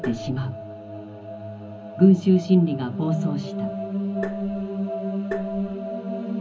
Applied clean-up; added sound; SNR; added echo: none; Tap; 13 dB; reverberation time 0.4 s.